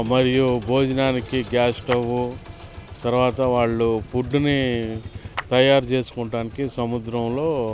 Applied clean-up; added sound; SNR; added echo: none; Clapping; 18 dB; none.